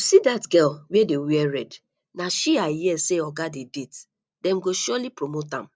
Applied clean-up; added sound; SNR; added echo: none; none; none; none.